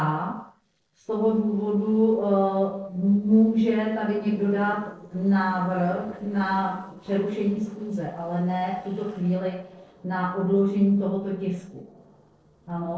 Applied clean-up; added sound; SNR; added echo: neural separator model SepFormer DNS4.